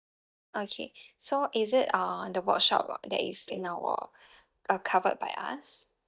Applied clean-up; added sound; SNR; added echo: neural mask model DeepFilterNet 3.